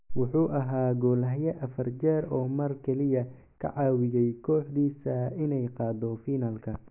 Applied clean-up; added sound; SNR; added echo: none; none; none; none.